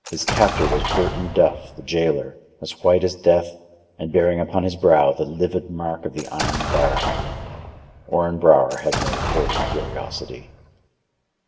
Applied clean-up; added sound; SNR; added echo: none; Explosion; 4 dB; reverberation time 0.6 s.